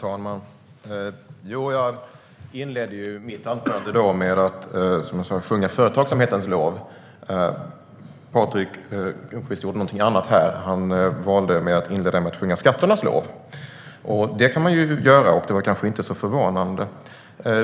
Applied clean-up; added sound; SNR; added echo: none; none; none; none.